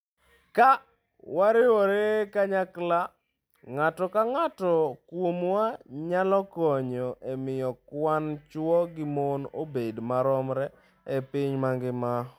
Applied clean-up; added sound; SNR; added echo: none; none; none; none.